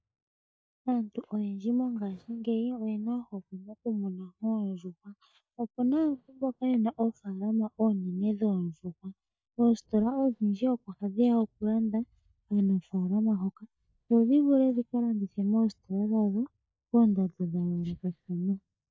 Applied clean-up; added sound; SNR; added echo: neural mask model DeepFilterNet 3.